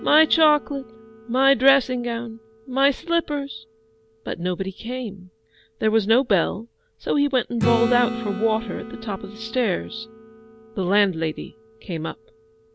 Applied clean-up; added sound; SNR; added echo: none; Acoustic guitar / Strum; 11 dB; none.